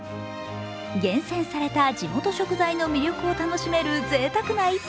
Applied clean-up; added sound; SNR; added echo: none; none; none; none.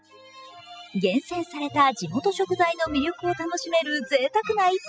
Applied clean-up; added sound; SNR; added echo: classical method spectral subtraction.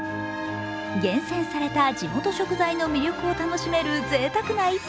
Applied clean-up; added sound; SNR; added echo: none; Musical instrument; 11 dB; none.